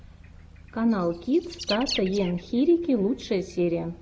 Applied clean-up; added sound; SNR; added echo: none; Bird; 15 dB; none.